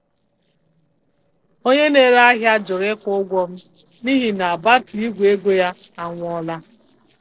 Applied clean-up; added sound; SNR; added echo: neural separator model SepFormer DNS4.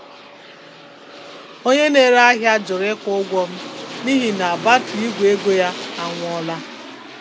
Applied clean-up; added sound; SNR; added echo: none; Aircraft; 13 dB; none.